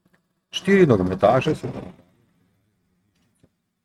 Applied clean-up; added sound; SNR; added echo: neural mask model RNNoise.